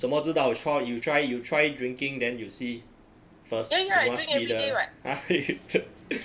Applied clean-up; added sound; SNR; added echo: none; none; none; none.